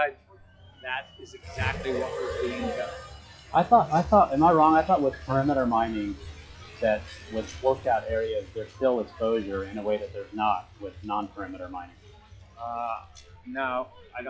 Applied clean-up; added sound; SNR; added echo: classical method WPE with log-MMSE.